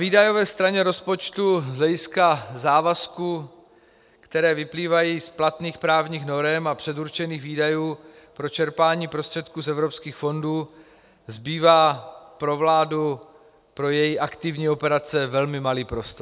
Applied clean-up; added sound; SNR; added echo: none; none; none; none.